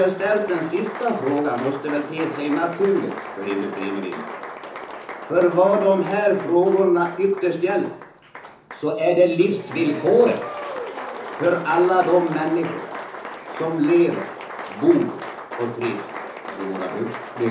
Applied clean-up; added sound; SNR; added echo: none; Applause; 12 dB; reverberation time 0.7 s.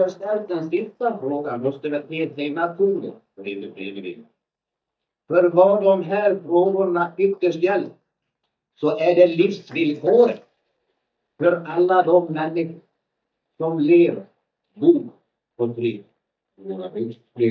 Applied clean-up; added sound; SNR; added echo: neural mask model DeepFilterNet 3.